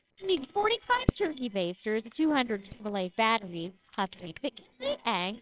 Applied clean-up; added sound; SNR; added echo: neural separator model SepFormer WHAMR!.